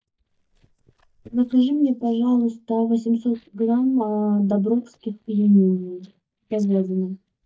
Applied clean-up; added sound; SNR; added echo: neural mask model DeepFilterNet 3.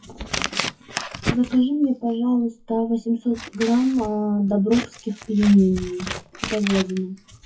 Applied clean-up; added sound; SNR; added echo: classical method WPE with log-MMSE.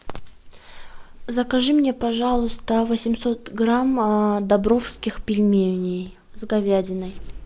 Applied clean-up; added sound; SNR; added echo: none; none; none; none.